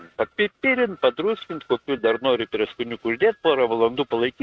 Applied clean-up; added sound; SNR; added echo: neural mask model RNNoise.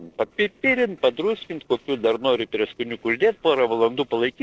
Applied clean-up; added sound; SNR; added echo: neural separator model SepFormer DNS4.